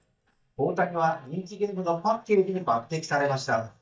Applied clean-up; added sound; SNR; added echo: neural mask model DeepFilterNet 3.